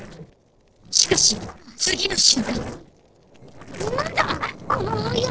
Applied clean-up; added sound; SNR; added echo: neural separator model SepFormer DNS4.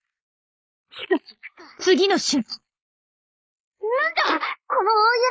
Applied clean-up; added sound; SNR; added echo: neural mask model Resemble Enhance denoiser.